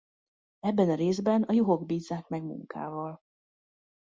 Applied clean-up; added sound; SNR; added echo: none; none; none; none.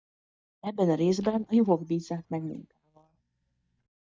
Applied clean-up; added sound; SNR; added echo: neural mask model DeepFilterNet 3.